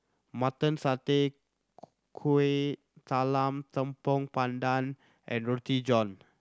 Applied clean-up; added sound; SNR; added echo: none; none; none; none.